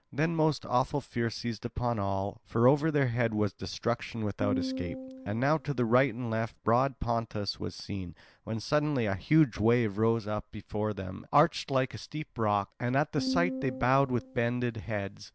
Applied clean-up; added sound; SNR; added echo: none; Piano; 8 dB; none.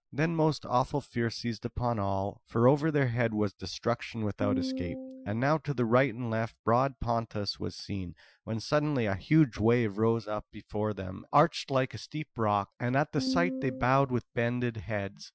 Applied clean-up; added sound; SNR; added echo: classical method Wiener filter.